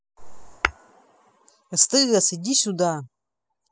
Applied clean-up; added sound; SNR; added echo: classical method spectral subtraction.